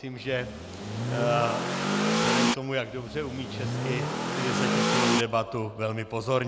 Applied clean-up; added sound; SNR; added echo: none; Accelerating, revving, vroom / Car; -3 dB; none.